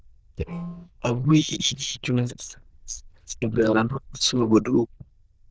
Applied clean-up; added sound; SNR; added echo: neural diffusion model UNIVERSE++.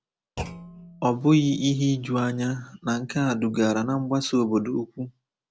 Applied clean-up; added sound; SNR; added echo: none; Thump, thud; 17 dB; none.